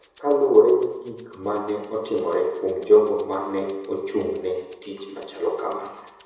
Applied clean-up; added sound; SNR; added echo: none; Rattle (instrument); 19 dB; reverberation time 1.0 s.